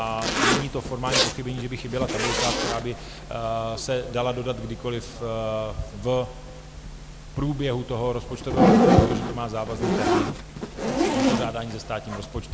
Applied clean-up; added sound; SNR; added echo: none; Zipper (clothing); -3 dB; none.